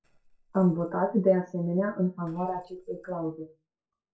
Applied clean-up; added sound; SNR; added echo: neural separator model SepFormer DNS4.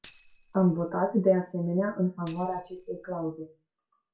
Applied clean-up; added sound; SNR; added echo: none; Tambourine; 9 dB; reverberation time 0.3 s.